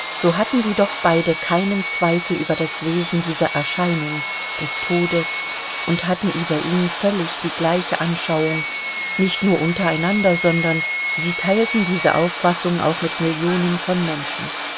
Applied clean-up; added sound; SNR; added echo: none; Sawing; 6 dB; none.